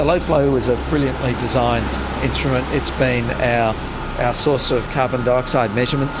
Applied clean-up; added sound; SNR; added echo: none; none; none; none.